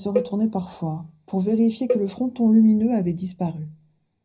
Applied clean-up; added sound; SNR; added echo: none; Cowbell; 10 dB; reverberation time 0.4 s.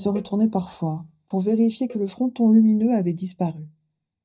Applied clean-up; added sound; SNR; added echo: neural mask model DeepFilterNet 3.